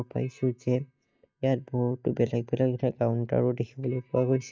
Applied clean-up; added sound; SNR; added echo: neural mask model DeepFilterNet 3.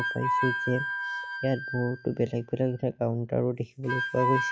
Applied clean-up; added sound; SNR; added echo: classical method log-MMSE.